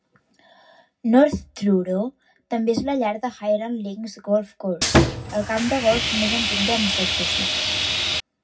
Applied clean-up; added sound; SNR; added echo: none; Sawing; -2 dB; reverberation time 0.4 s.